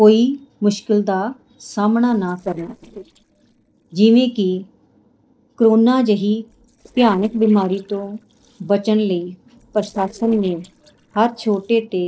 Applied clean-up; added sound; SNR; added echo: neural separator model SepFormer DNS4.